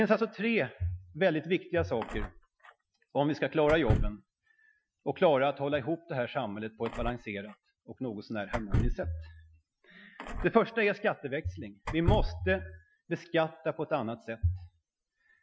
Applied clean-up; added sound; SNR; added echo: classical method Wiener filter.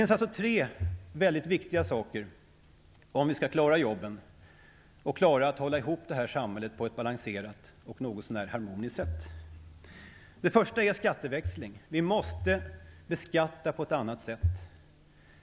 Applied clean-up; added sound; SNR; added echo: none; none; none; none.